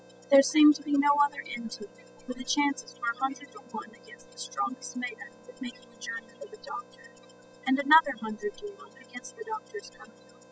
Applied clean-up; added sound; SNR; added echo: classical method spectral subtraction.